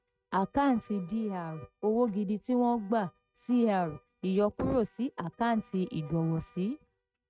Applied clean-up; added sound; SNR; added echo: neural mask model RNNoise.